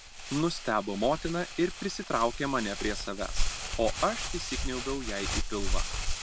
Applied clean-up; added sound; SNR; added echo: none; Crumpling, crinkling; 1 dB; none.